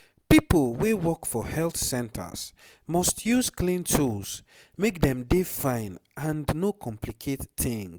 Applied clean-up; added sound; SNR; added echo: none; none; none; none.